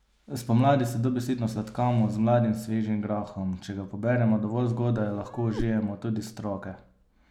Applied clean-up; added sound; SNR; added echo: none; Meow; 12 dB; none.